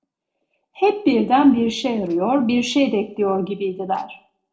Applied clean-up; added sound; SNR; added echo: neural separator model SepFormer DNS4.